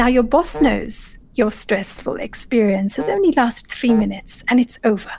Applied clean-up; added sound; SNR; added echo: none; Wind instrument, woodwind instrument + Thunder; 15 dB; none.